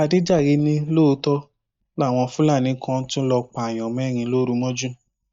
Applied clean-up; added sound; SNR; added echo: neural mask model DeepFilterNet 3.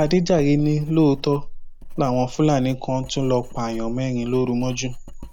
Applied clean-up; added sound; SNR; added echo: none; Writing; 11 dB; none.